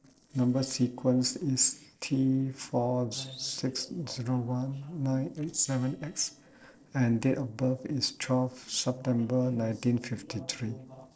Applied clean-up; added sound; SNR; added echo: neural separator model SepFormer DNS4.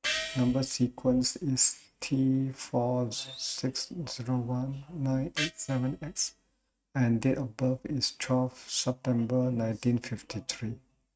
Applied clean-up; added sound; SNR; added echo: neural mask model RNNoise.